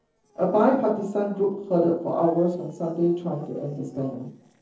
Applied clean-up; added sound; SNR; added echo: neural separator model SepFormer DNS4.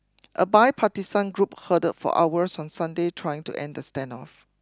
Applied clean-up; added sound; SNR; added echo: none; none; none; none.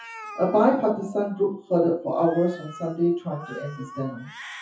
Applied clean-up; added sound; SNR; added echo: classical method WPE with log-MMSE.